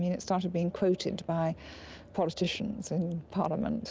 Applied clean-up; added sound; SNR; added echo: none; none; none; none.